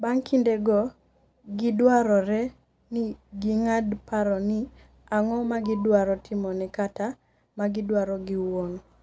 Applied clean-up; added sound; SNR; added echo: none; Alarm; 15 dB; none.